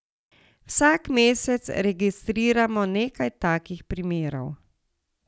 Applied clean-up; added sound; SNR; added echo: none; none; none; none.